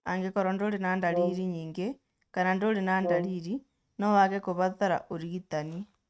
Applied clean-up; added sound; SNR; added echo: neural mask model RNNoise.